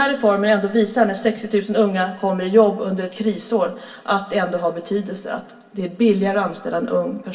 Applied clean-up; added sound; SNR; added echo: none; none; none; reverberation time 0.2 s.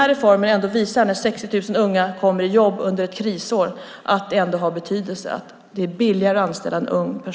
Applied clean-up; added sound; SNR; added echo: none; none; none; none.